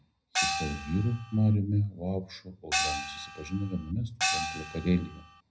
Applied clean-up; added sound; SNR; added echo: none; Gong; 2 dB; reverberation time 0.4 s.